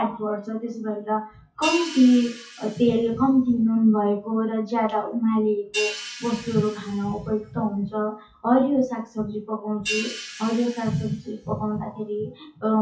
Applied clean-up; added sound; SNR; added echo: classical method WPE with log-MMSE.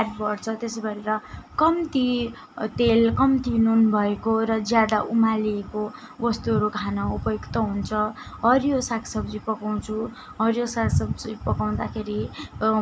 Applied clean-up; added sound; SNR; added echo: none; none; none; none.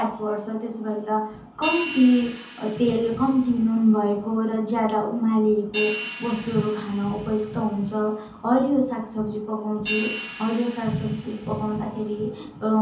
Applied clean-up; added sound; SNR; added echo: none; Hi-hat; 14 dB; reverberation time 0.5 s.